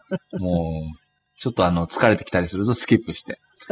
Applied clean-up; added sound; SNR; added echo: classical method spectral subtraction.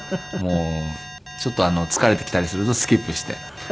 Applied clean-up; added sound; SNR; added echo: none; Alarm; 15 dB; none.